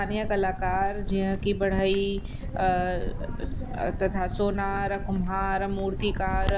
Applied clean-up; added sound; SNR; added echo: none; Crackle; 3 dB; none.